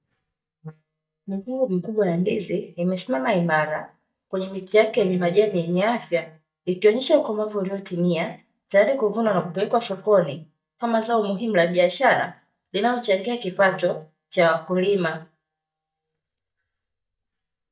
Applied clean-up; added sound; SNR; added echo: neural mask model DeepFilterNet 3.